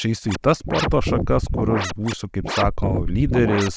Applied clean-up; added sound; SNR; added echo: none; Scratching (performance technique); 2 dB; none.